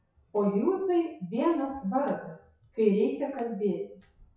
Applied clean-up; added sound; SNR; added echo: classical method WPE with log-MMSE.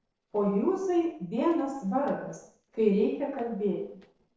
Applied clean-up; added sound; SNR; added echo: neural separator model SepFormer DNS4.